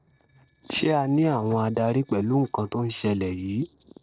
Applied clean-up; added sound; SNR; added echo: neural separator model SepFormer DNS4.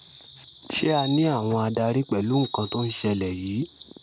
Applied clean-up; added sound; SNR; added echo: none; Bird vocalization, bird call, bird song; 15 dB; none.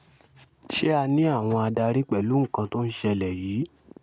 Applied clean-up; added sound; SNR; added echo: none; none; none; none.